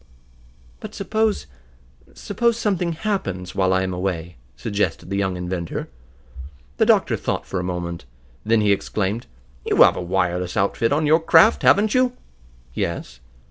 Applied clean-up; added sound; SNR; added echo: none; none; none; none.